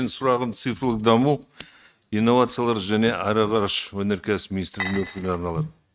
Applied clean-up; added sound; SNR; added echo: neural mask model RNNoise.